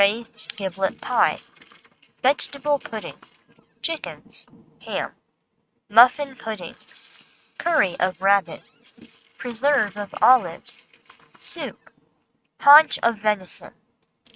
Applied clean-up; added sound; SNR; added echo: neural mask model RNNoise.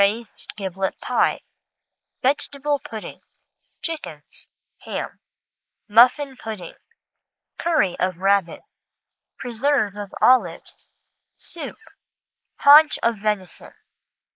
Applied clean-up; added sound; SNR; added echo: neural mask model Resemble Enhance denoiser.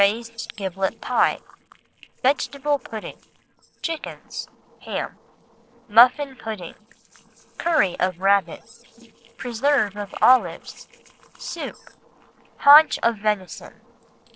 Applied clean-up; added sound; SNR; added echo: neural separator model SepFormer DNS4.